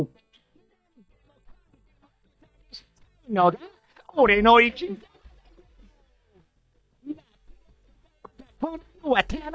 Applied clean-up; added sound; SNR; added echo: neural mask model DeepFilterNet 3.